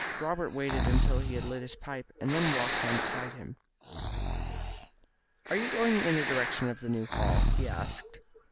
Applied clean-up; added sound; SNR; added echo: none; Breathing; -3 dB; none.